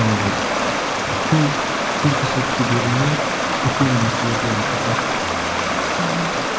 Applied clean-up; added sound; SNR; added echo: none; Stream; -2 dB; none.